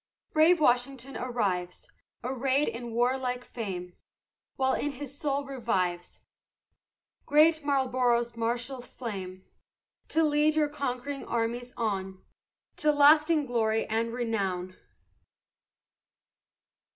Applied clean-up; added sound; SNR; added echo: none; none; none; none.